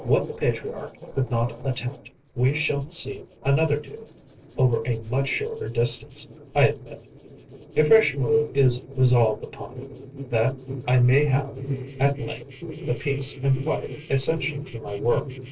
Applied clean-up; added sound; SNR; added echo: neural separator model SepFormer DNS4.